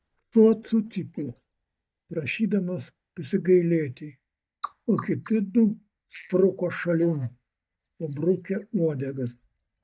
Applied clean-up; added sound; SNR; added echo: neural mask model DeepFilterNet 3.